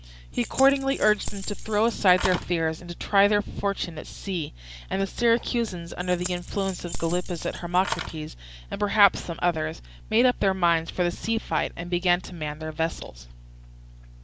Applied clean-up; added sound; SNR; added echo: none; Keys jangling; 8 dB; none.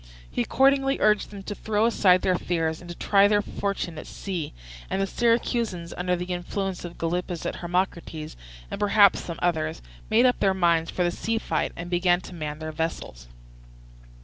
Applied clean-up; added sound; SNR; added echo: none; none; none; none.